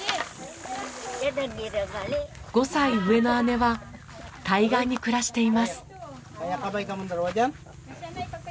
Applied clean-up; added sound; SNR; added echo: none; none; none; none.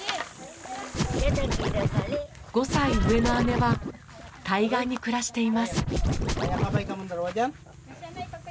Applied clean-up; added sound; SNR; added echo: none; Scratching (performance technique); -3 dB; none.